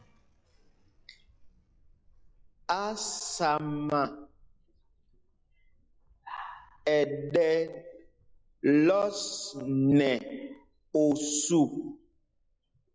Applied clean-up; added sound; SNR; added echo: classical method log-MMSE.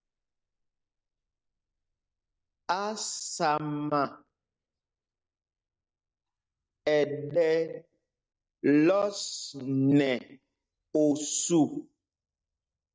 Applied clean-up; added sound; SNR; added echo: neural mask model DeepFilterNet 3.